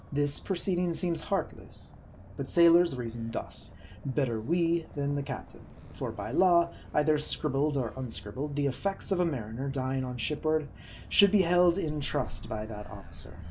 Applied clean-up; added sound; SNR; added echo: none; Motor vehicle (road); 15 dB; none.